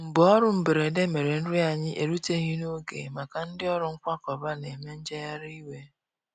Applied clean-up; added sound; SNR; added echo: none; none; none; none.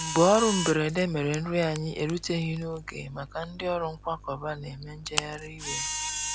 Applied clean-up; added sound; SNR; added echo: none; Camera; 4 dB; none.